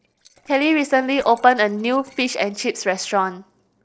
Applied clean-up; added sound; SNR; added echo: neural separator model SepFormer DNS4.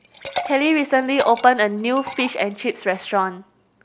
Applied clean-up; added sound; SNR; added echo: none; Liquid; 14 dB; none.